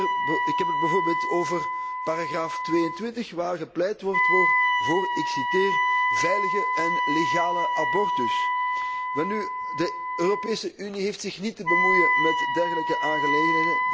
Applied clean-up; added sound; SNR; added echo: none; Wind instrument, woodwind instrument; -4 dB; none.